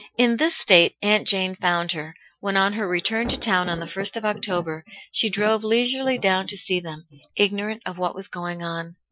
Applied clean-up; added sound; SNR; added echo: classical method Wiener filter.